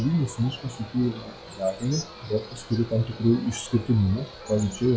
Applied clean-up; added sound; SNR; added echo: classical method log-MMSE.